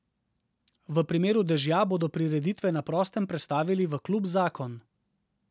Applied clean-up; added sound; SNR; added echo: none; none; none; none.